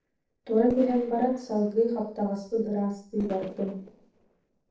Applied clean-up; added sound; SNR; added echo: neural separator model SepFormer DNS4.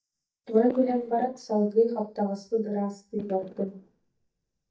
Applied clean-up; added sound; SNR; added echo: neural mask model DeepFilterNet 3.